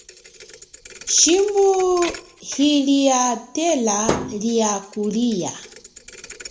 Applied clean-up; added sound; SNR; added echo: none; Thump, thud; 14 dB; reverberation time 0.5 s.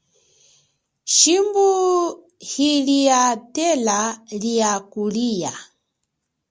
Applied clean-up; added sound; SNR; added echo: none; none; none; none.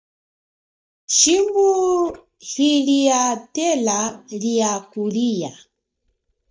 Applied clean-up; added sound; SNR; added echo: neural mask model DeepFilterNet 3.